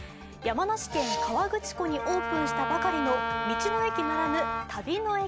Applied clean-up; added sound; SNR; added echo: none; Wind instrument, woodwind instrument; 2 dB; none.